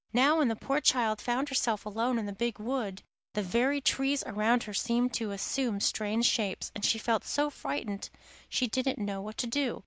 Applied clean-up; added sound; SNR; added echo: none; none; none; none.